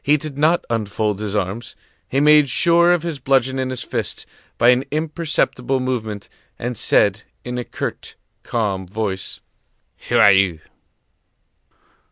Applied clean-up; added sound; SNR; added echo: none; none; none; none.